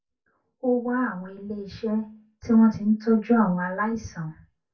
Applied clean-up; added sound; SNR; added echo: none; none; none; reverberation time 0.2 s.